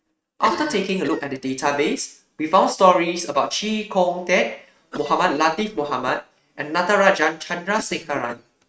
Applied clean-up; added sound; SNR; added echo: neural mask model RNNoise.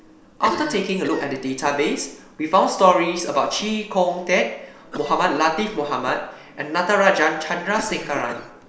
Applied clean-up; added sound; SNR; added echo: none; Cough; 17 dB; none.